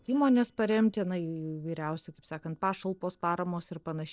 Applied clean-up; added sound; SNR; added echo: neural separator model SepFormer DNS4.